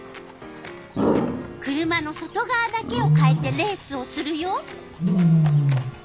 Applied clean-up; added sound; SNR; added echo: none; Wild animals; -5 dB; none.